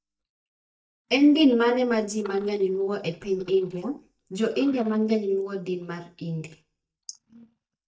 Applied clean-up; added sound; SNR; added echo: neural mask model DeepFilterNet 3.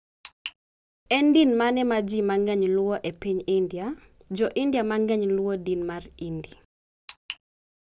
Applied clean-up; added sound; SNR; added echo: none; none; none; none.